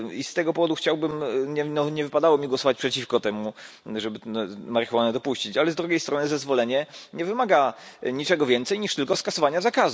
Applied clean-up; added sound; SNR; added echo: none; none; none; none.